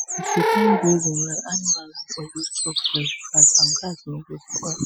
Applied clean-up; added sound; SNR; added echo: classical method spectral subtraction.